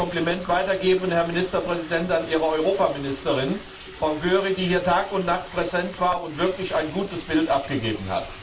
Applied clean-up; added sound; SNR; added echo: none; Liquid; 17 dB; reverberation time 0.2 s.